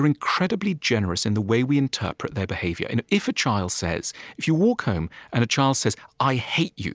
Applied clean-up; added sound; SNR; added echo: none; none; none; none.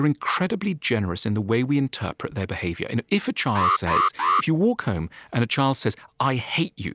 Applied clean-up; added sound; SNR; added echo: none; Alarm; 0 dB; none.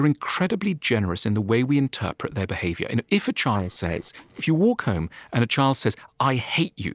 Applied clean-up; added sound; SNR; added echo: neural separator model SepFormer DNS4.